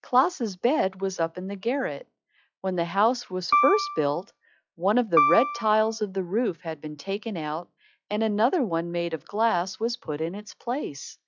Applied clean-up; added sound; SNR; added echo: classical method log-MMSE.